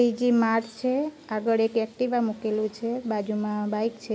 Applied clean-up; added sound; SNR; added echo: none; none; none; none.